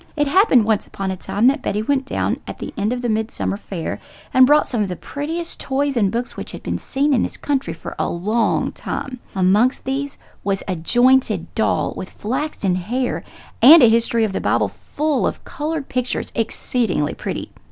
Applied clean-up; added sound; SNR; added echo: none; none; none; none.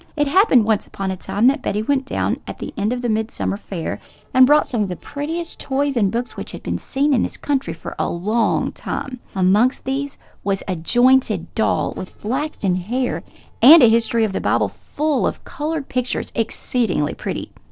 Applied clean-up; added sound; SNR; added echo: neural separator model SepFormer DNS4.